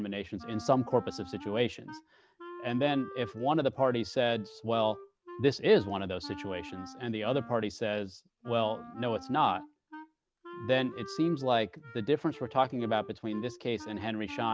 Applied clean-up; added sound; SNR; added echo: none; Wind instrument, woodwind instrument; 16 dB; none.